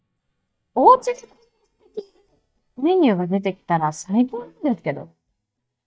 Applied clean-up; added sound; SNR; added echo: neural mask model DeepFilterNet 3.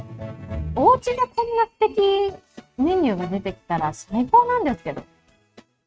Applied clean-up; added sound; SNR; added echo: neural mask model RNNoise.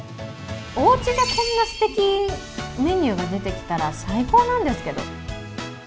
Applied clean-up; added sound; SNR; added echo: none; none; none; none.